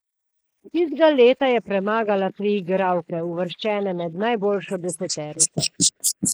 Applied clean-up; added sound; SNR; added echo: neural mask model Resemble Enhance denoiser.